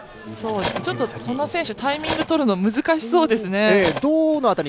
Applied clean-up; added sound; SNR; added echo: none; Cutlery, silverware; 11 dB; none.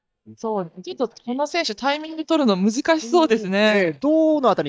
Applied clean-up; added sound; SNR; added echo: neural mask model DeepFilterNet 3.